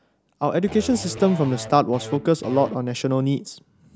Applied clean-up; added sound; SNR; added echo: none; Electric guitar / Bass guitar; 13 dB; none.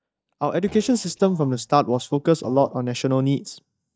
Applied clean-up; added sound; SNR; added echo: neural mask model DeepFilterNet 3.